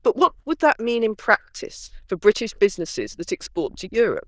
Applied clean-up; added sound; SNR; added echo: neural diffusion model UNIVERSE++.